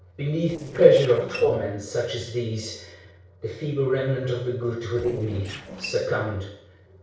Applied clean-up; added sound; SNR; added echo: neural separator model SepFormer DNS4.